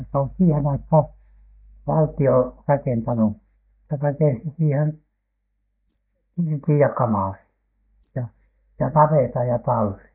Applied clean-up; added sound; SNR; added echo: neural mask model DeepFilterNet 3.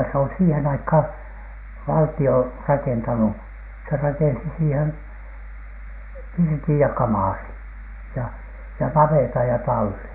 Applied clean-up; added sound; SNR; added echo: none; none; none; none.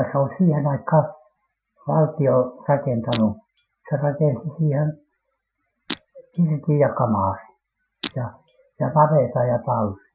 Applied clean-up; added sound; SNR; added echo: classical method Wiener filter.